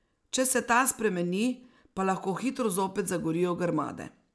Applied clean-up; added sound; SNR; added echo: none; none; none; none.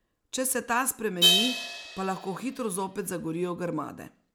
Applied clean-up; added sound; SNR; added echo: none; Crash cymbal; 0 dB; none.